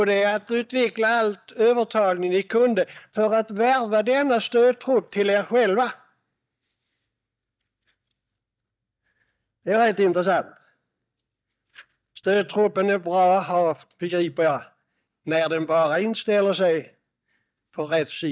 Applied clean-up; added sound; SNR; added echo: neural mask model DeepFilterNet 3.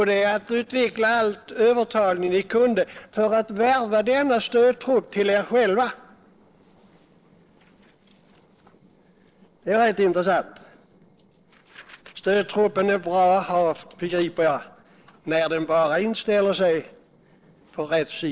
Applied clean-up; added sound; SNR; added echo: neural separator model SepFormer DNS4.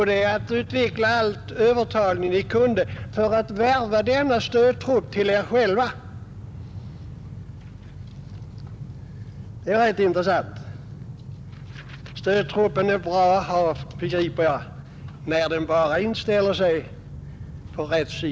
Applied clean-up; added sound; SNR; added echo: none; Train; 14 dB; none.